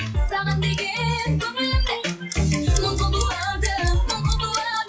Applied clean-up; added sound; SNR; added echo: classical method log-MMSE.